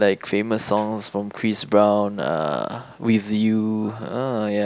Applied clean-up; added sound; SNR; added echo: none; none; none; none.